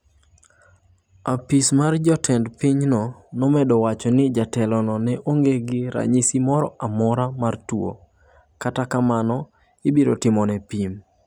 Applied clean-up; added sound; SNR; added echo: none; none; none; none.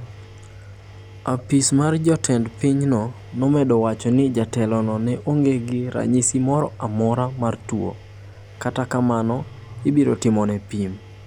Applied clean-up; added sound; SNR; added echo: none; Growling + Engine; 18 dB; none.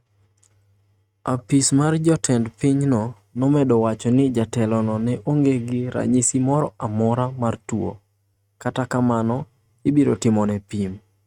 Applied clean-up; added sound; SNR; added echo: neural mask model RNNoise.